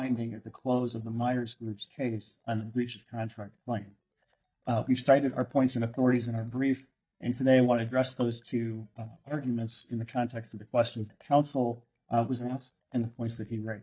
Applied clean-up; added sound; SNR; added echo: neural mask model DeepFilterNet 3.